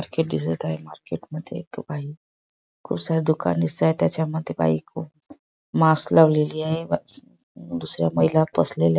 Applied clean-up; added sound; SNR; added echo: none; none; none; none.